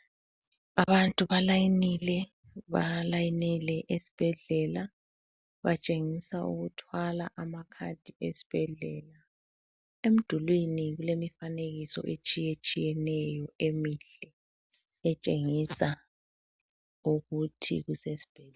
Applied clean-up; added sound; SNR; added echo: none; none; none; none.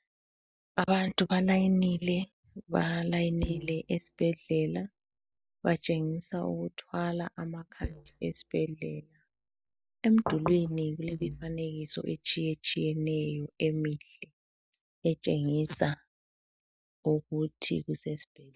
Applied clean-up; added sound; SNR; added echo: neural mask model DeepFilterNet 3.